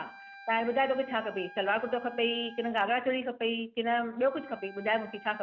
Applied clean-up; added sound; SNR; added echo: none; Wind instrument, woodwind instrument; 20 dB; none.